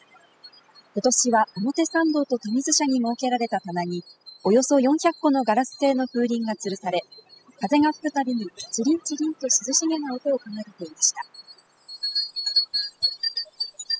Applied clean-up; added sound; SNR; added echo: classical method spectral subtraction.